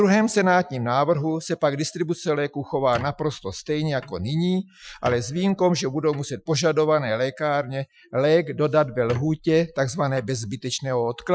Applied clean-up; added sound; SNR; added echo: classical method Wiener filter.